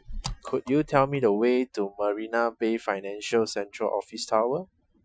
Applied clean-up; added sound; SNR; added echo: classical method Wiener filter.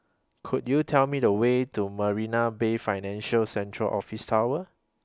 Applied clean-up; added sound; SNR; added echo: none; none; none; none.